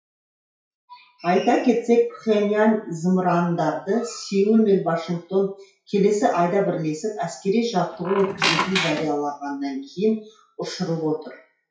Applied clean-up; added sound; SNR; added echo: classical method WPE with log-MMSE.